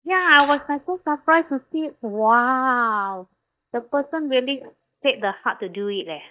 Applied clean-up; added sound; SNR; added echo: neural mask model DeepFilterNet 3.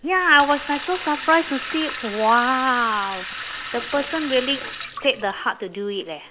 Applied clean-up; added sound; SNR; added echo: none; Sink (filling or washing) / Water tap, faucet; 11 dB; none.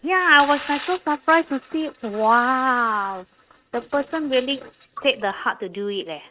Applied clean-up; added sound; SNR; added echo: neural mask model RNNoise.